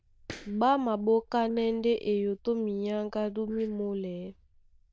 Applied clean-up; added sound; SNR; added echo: neural diffusion model UNIVERSE++.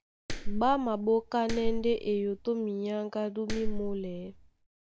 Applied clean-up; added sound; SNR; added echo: none; Clapping; 3 dB; none.